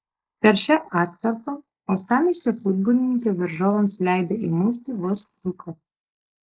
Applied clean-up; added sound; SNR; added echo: neural mask model Resemble Enhance denoiser.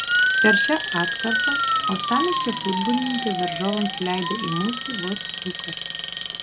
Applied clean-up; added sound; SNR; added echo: none; Alarm + Motor vehicle (road) / Siren; -3 dB; none.